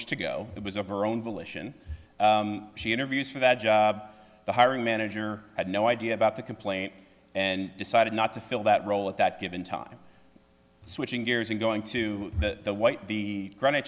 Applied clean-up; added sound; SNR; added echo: none; none; none; none.